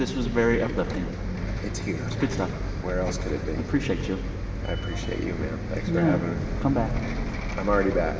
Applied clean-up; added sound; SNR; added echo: none; Bus; 2 dB; reverberation time 2.7 s.